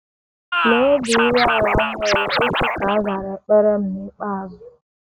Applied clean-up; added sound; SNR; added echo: none; Scratching (performance technique); 0 dB; none.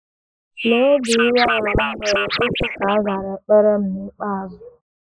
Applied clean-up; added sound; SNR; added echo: neural mask model Resemble Enhance denoiser.